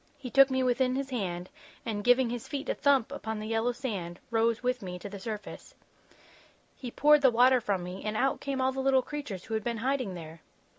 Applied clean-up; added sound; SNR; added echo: none; none; none; none.